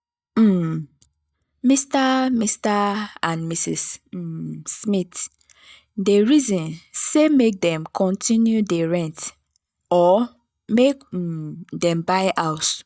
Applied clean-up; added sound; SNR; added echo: neural mask model DeepFilterNet 3.